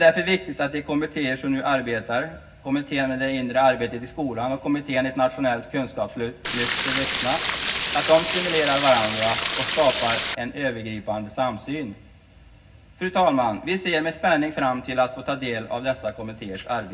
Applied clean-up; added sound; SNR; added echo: none; Stream; -2 dB; reverberation time 0.4 s.